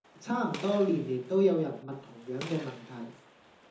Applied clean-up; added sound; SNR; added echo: none; Gunshot, gunfire; 18 dB; reverberation time 0.5 s.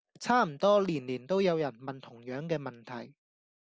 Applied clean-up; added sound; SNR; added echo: none; none; none; none.